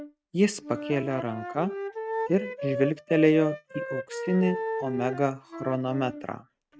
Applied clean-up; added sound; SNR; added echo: neural mask model RNNoise.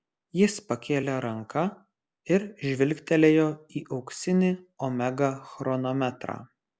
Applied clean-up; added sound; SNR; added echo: none; none; none; none.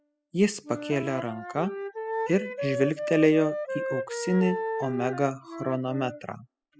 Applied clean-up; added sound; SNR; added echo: classical method spectral subtraction.